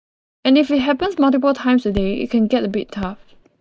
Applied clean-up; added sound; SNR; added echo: neural mask model DeepFilterNet 3.